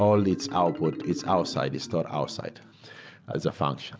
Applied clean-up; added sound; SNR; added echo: none; Marimba, xylophone; 13 dB; none.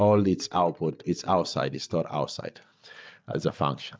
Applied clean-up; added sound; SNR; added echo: neural mask model DeepFilterNet 3.